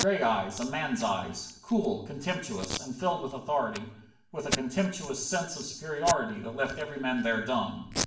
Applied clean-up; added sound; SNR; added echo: none; Packing tape, duct tape; 10 dB; reverberation time 0.7 s.